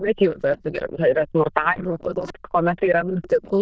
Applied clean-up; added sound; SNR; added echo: neural diffusion model UNIVERSE++.